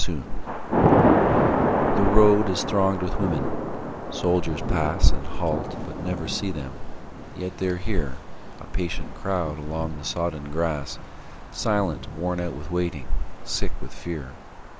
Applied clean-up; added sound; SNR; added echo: none; Thunder / Rain; 4 dB; none.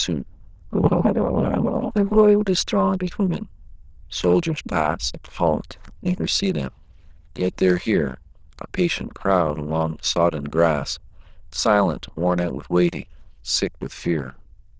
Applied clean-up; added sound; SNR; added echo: neural diffusion model UNIVERSE++.